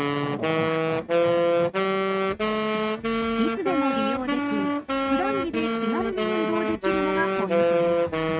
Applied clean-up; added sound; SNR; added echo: neural mask model RNNoise.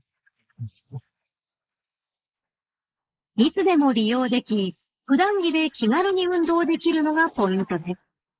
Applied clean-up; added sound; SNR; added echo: neural mask model Resemble Enhance denoiser.